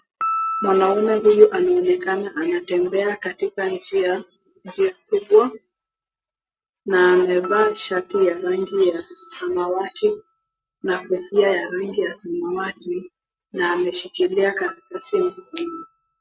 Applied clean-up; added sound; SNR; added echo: neural mask model RNNoise.